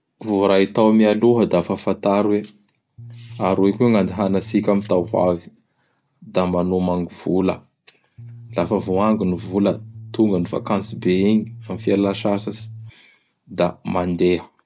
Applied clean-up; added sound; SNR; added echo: none; Bass guitar; 16 dB; none.